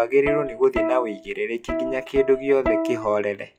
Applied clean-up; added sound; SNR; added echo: classical method log-MMSE.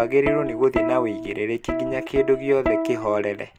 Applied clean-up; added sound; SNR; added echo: none; Plucked string instrument; 4 dB; none.